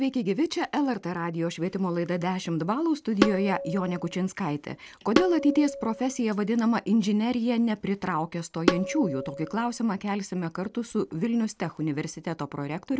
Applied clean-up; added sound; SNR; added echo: none; Tabla; 3 dB; none.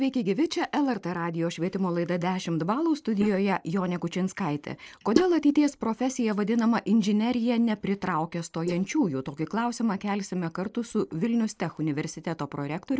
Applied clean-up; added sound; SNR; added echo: neural mask model Resemble Enhance denoiser.